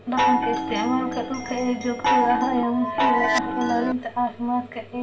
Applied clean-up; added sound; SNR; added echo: none; Chime; -1 dB; reverberation time 0.2 s.